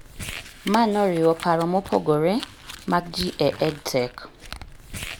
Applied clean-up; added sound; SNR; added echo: none; Crumpling, crinkling; 15 dB; none.